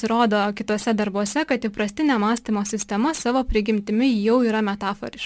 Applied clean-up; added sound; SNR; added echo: none; none; none; none.